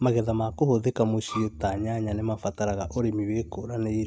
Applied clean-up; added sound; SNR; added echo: neural mask model RNNoise.